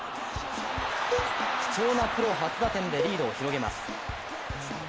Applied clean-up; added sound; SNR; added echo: none; Cowbell; 9 dB; none.